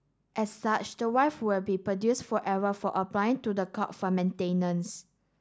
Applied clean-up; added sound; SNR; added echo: none; none; none; none.